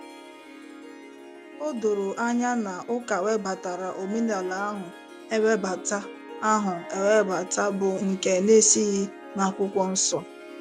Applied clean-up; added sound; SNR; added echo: none; Harp; 16 dB; none.